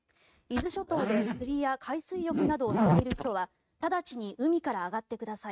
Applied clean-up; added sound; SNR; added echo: neural mask model RNNoise.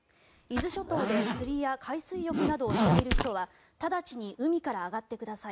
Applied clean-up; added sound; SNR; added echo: none; Zipper (clothing); -3 dB; none.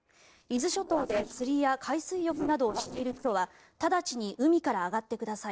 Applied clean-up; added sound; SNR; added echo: neural separator model SepFormer DNS4.